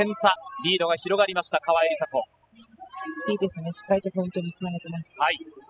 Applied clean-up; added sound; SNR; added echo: classical method spectral subtraction.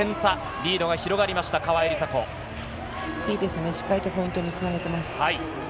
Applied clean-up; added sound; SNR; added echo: none; Engine starting / Accelerating, revving, vroom / Motor vehicle (road); 17 dB; none.